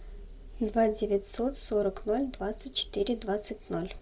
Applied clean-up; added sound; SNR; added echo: none; none; none; none.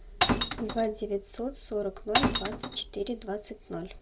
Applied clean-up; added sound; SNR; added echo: none; Glass; -4 dB; none.